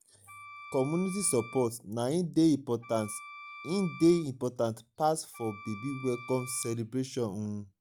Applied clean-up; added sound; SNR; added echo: none; Wind instrument, woodwind instrument; 17 dB; none.